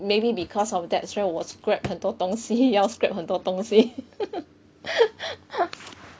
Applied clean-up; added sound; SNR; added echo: none; Drawer open or close; 16 dB; none.